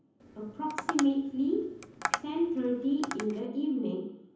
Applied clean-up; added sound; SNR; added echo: none; Tap; 8 dB; reverberation time 0.7 s.